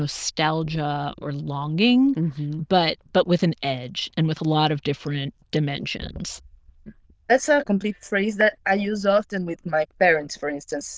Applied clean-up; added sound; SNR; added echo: neural diffusion model UNIVERSE++.